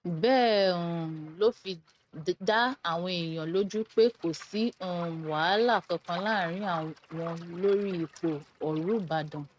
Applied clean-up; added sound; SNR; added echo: neural mask model RNNoise.